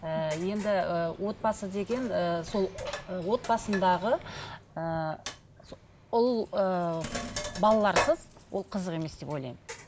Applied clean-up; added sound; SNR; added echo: none; Sink (filling or washing); 11 dB; none.